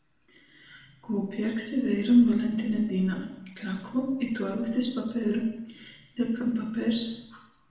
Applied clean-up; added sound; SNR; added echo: none; none; none; reverberation time 0.9 s.